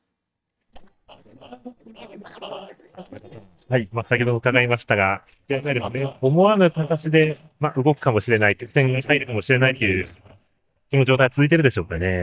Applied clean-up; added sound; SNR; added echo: neural mask model DeepFilterNet 3.